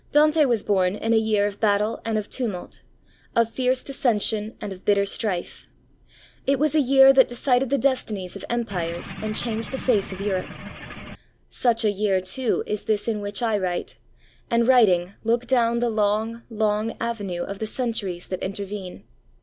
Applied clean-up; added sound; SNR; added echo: none; Engine / Boat, Water vehicle; 11 dB; none.